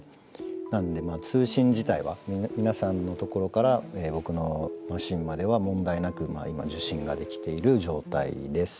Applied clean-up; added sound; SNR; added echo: none; none; none; none.